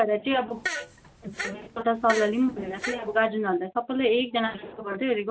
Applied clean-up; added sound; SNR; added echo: none; Fart; 9 dB; none.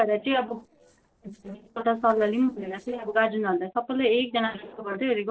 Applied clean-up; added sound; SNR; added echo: neural separator model SepFormer DNS4.